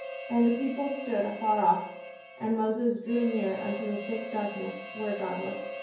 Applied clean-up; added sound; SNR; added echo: none; Harmonica; 11 dB; reverberation time 0.9 s.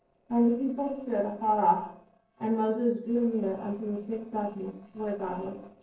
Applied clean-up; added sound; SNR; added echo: neural separator model SepFormer DNS4.